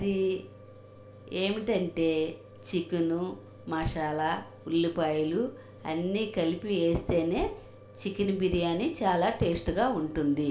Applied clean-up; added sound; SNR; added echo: none; Gunshot, gunfire; 15 dB; reverberation time 0.4 s.